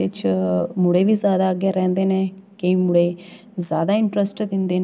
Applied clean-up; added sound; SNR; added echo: none; none; none; none.